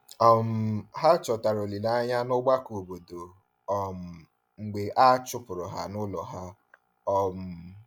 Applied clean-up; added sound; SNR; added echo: none; none; none; none.